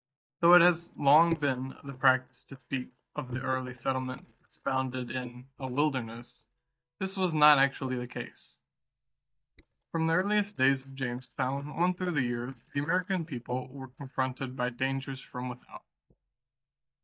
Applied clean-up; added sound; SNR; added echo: neural mask model DeepFilterNet 3.